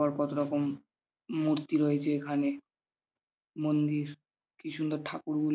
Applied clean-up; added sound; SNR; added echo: none; none; none; none.